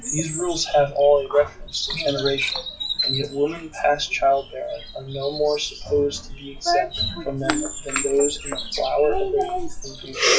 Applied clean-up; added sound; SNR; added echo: classical method WPE with log-MMSE.